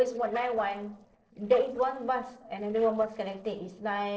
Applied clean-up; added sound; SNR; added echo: neural separator model SepFormer DNS4.